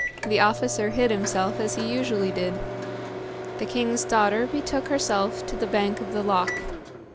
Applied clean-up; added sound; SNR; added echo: none; Microwave oven; 6 dB; none.